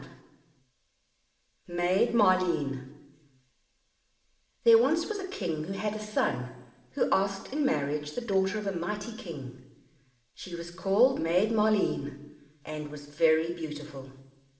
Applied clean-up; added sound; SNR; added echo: none; none; none; reverberation time 0.9 s.